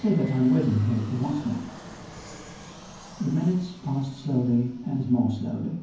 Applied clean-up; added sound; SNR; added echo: none; Fixed-wing aircraft, airplane; 19 dB; reverberation time 0.9 s.